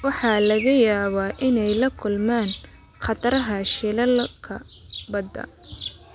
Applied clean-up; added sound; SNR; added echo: none; none; none; none.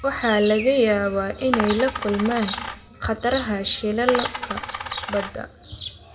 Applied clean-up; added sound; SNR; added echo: none; Coin (dropping); 7 dB; reverberation time 0.9 s.